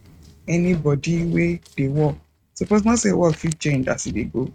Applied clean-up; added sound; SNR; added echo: neural mask model RNNoise.